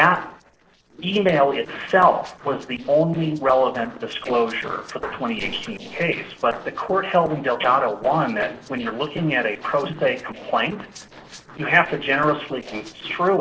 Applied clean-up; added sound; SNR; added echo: neural separator model SepFormer DNS4.